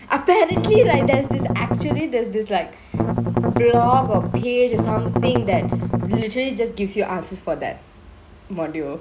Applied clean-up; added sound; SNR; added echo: none; Strum; -1 dB; none.